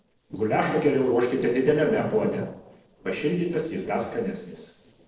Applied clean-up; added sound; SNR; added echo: neural separator model SepFormer DNS4.